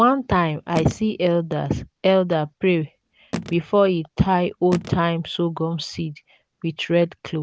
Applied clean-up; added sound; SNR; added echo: none; Telephone; 14 dB; none.